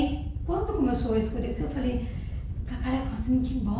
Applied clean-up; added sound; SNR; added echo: none; Wind / Boat, Water vehicle; 3 dB; reverberation time 0.5 s.